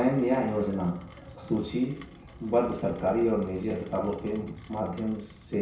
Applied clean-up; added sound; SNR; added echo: none; Rain; 19 dB; reverberation time 0.6 s.